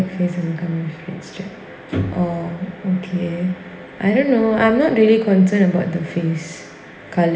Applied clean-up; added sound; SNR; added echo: none; none; none; reverberation time 1.1 s.